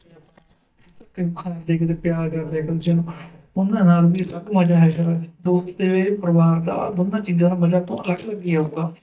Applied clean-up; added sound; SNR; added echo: neural mask model DeepFilterNet 3.